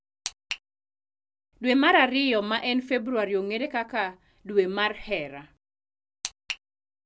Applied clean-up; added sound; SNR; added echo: none; none; none; none.